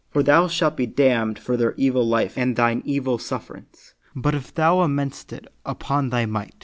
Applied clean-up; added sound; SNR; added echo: none; none; none; none.